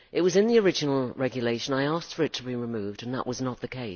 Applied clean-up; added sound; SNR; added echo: none; none; none; none.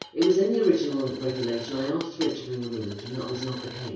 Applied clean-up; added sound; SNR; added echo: none; Coin (dropping); 15 dB; reverberation time 0.6 s.